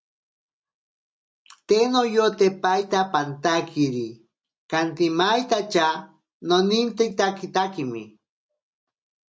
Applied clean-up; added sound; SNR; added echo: none; none; none; none.